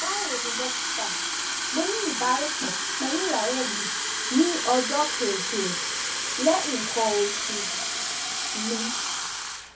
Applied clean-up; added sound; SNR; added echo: none; Fill (with liquid) / Water tap, faucet; -1 dB; reverberation time 0.3 s.